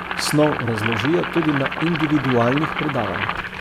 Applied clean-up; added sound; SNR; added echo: none; Boiling; 4 dB; none.